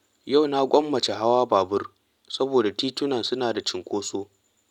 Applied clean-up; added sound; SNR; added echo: none; none; none; none.